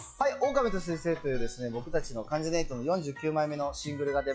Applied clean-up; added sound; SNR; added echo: classical method log-MMSE.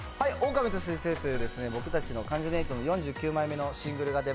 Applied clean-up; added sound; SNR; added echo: none; Walk, footsteps; 6 dB; none.